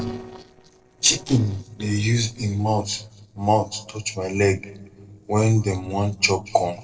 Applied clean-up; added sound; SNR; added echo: neural separator model SepFormer DNS4.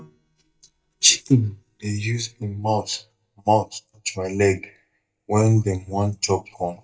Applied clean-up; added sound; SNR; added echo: neural mask model DeepFilterNet 3.